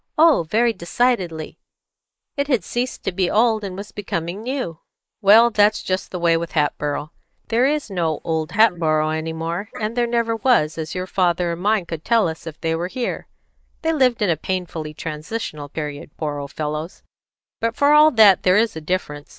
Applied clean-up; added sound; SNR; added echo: neural mask model Resemble Enhance denoiser.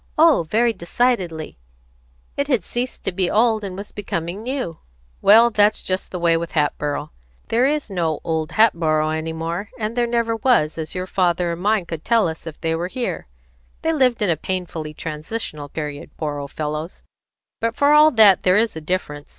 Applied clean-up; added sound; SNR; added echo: none; none; none; none.